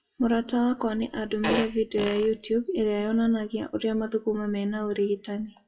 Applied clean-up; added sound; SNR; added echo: classical method WPE with log-MMSE.